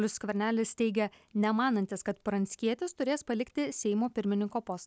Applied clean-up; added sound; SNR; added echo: none; none; none; none.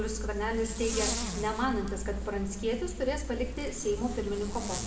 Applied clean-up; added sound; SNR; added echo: none; Zipper (clothing); 4 dB; reverberation time 1.9 s.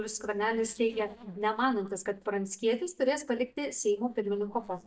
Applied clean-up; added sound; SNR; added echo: neural mask model DeepFilterNet 3.